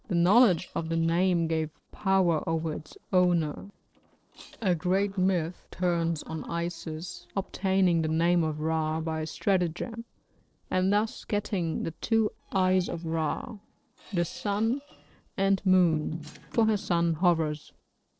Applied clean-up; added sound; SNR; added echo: neural separator model SepFormer DNS4.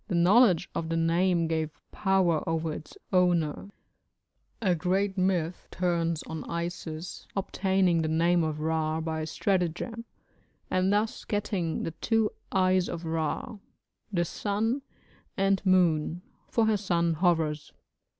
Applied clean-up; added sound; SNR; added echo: none; none; none; none.